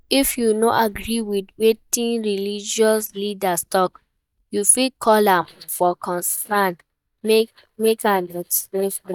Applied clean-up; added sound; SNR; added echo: neural mask model DeepFilterNet 3.